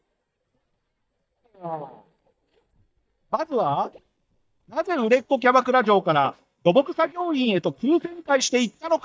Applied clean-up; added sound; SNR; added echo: neural mask model DeepFilterNet 3.